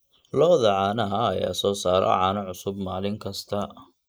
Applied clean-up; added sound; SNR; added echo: neural mask model Resemble Enhance denoiser.